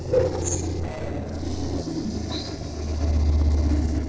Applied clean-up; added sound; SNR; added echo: neural separator model SepFormer DNS4.